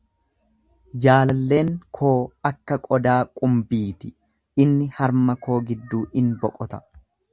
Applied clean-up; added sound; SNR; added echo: none; none; none; none.